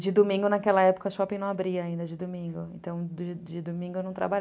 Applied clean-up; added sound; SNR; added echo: none; none; none; none.